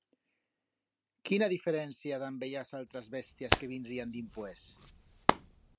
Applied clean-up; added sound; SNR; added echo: none; Hands; -2 dB; none.